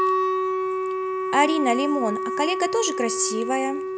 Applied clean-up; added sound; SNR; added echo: none; Wind instrument, woodwind instrument; 0 dB; none.